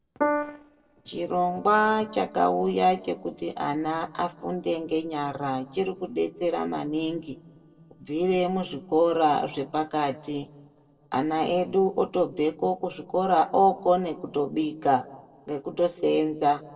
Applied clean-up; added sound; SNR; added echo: neural separator model SepFormer DNS4.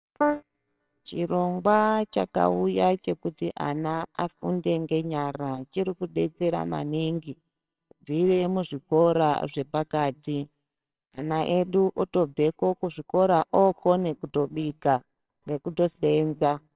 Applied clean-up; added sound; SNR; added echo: neural separator model SepFormer WHAMR!.